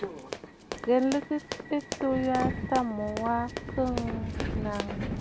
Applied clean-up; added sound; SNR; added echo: none; Run + Subway, metro, underground; 5 dB; none.